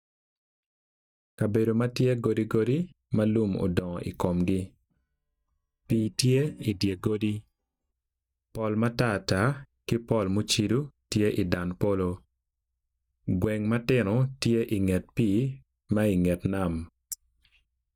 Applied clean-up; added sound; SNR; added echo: neural mask model DeepFilterNet 3.